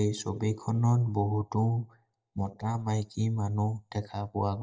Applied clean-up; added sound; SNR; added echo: neural mask model DeepFilterNet 3.